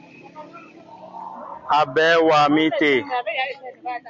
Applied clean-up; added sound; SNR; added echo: none; none; none; none.